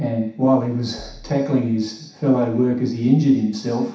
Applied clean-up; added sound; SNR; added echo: none; Bass drum; 19 dB; reverberation time 0.7 s.